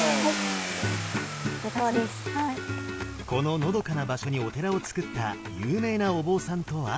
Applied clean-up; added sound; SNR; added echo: none; Car; 7 dB; none.